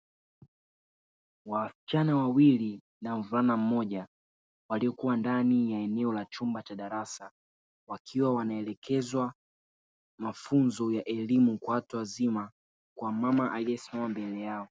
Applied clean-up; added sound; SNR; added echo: none; none; none; none.